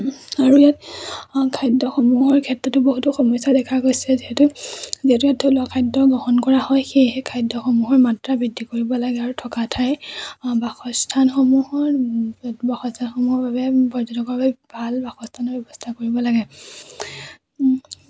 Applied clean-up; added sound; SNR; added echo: none; none; none; none.